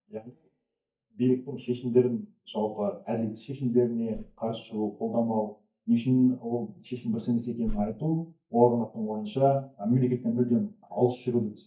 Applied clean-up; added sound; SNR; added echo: neural mask model DeepFilterNet 3.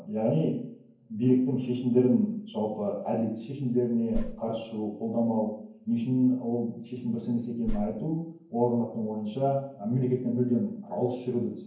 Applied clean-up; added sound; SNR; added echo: none; Whoosh, swoosh, swish; 4 dB; reverberation time 0.9 s.